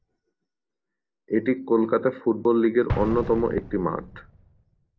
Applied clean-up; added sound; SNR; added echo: none; Explosion; 12 dB; none.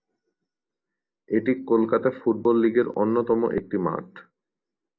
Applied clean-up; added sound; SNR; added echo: none; none; none; none.